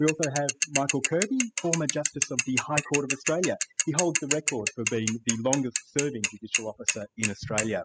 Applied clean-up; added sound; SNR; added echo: classical method spectral subtraction.